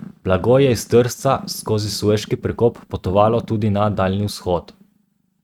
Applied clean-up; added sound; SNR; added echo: neural mask model RNNoise.